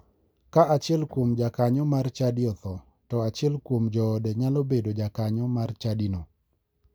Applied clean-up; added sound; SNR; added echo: none; none; none; none.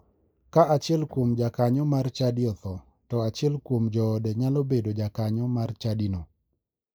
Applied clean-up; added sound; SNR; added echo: neural mask model Resemble Enhance denoiser.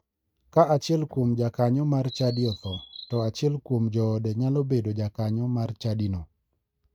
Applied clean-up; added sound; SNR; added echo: neural mask model RNNoise.